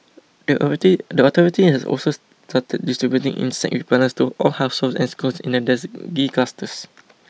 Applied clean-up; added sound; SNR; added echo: none; none; none; none.